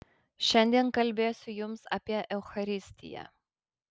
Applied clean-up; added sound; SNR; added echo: none; none; none; none.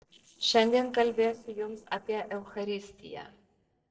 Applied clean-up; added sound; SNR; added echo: neural separator model SepFormer DNS4.